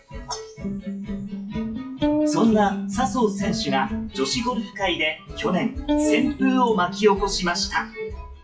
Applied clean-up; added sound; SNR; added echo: classical method WPE with log-MMSE.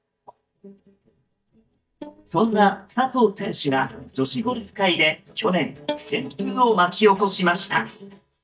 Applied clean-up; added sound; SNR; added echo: neural mask model DeepFilterNet 3.